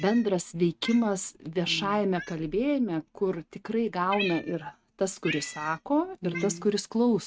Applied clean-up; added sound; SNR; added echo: neural mask model RNNoise.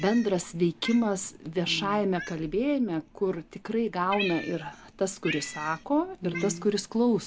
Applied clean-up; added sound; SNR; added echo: none; Cat; 15 dB; none.